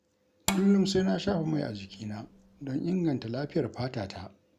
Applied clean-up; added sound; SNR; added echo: none; Bowed string instrument; 9 dB; none.